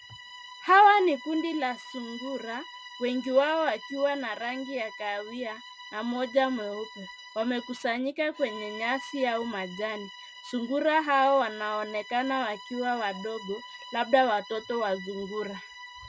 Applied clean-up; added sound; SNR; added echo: none; Bowed string instrument; 16 dB; none.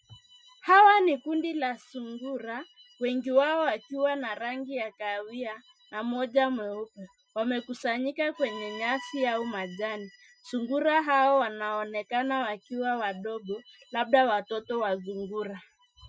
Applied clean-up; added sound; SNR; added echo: classical method Wiener filter.